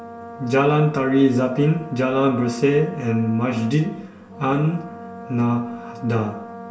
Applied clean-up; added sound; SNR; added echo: none; Brass instrument; 16 dB; reverberation time 0.2 s.